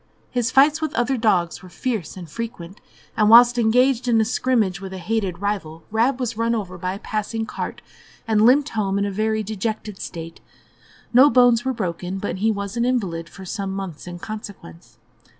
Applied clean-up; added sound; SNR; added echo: none; none; none; none.